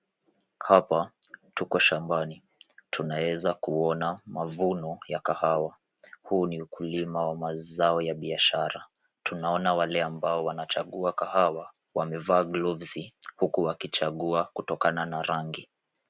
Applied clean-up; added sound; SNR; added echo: none; none; none; none.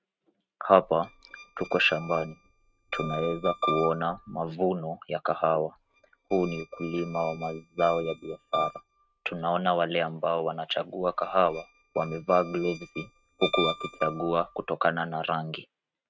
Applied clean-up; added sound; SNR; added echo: neural mask model RNNoise.